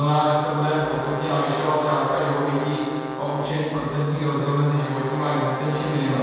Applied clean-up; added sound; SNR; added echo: none; Brass instrument; 11 dB; reverberation time 2.0 s.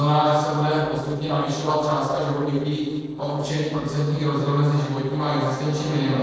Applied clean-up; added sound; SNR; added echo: neural separator model SepFormer DNS4.